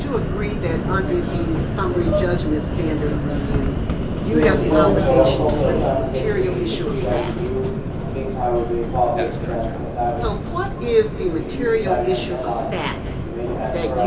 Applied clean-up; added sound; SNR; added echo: none; Subway, metro, underground; -4 dB; reverberation time 2.8 s.